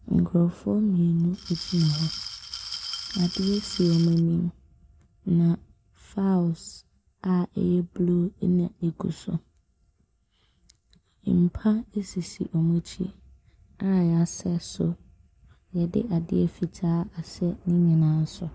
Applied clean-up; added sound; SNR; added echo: none; Glass; 11 dB; none.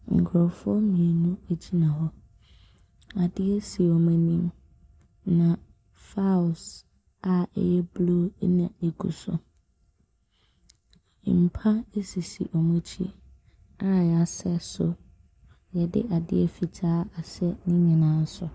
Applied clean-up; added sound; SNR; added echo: none; none; none; none.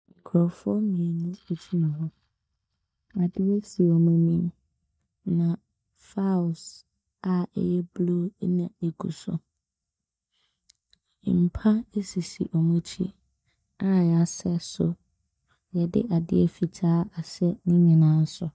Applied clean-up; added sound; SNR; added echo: neural mask model DeepFilterNet 3.